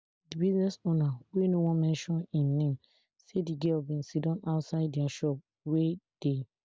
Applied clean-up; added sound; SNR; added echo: none; none; none; none.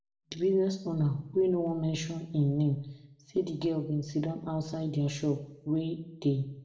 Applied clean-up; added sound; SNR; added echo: none; none; none; reverberation time 0.6 s.